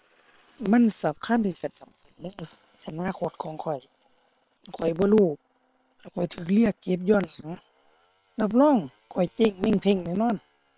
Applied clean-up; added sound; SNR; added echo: neural separator model SepFormer WHAM!.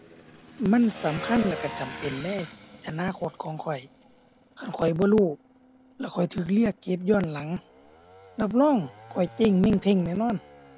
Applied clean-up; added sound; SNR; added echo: none; Motorcycle / Engine; 17 dB; none.